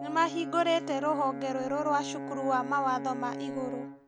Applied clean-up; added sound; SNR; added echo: none; Brass instrument; 8 dB; none.